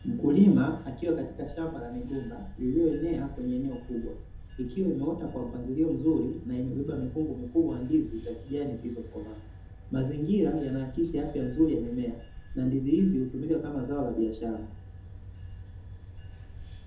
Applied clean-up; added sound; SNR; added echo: none; Bell / Train; 14 dB; reverberation time 0.5 s.